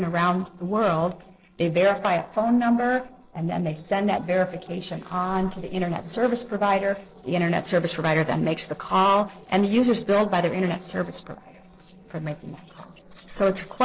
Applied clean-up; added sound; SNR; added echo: neural separator model SepFormer DNS4.